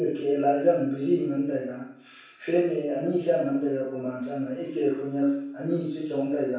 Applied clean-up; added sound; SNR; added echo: none; none; none; reverberation time 0.7 s.